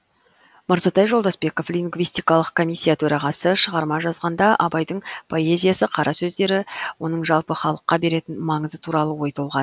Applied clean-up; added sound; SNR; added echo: none; none; none; none.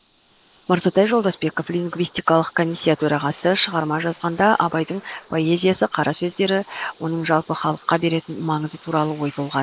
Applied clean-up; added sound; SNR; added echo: neural mask model Resemble Enhance denoiser.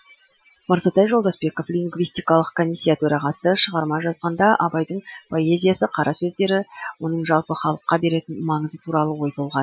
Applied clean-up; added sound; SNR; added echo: classical method Wiener filter.